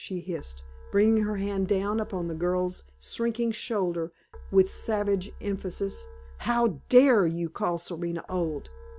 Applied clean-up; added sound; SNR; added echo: none; Keyboard (musical); 17 dB; none.